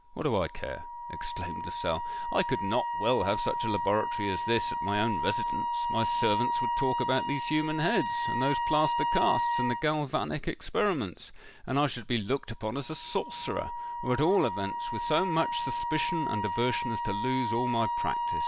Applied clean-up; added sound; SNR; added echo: none; Wind instrument, woodwind instrument; 2 dB; none.